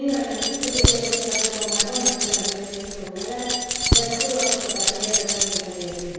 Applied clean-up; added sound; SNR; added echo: none; Keys jangling; -5 dB; reverberation time 2.0 s.